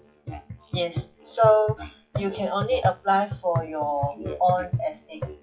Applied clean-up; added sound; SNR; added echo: classical method WPE with log-MMSE.